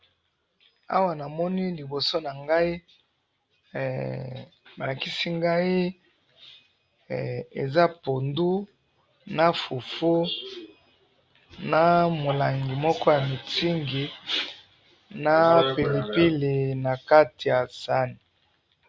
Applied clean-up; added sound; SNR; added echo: none; none; none; none.